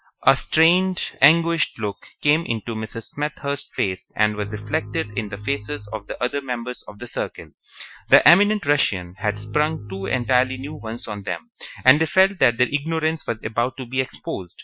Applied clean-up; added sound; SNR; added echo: classical method Wiener filter.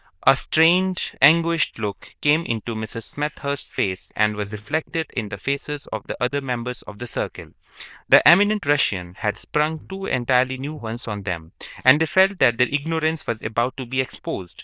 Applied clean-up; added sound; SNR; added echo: neural diffusion model UNIVERSE++.